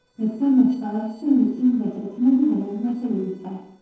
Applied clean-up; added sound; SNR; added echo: neural separator model SepFormer DNS4.